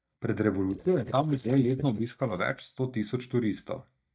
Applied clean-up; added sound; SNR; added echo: neural mask model DeepFilterNet 3.